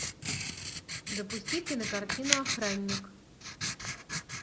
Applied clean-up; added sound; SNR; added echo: none; Writing; -3 dB; none.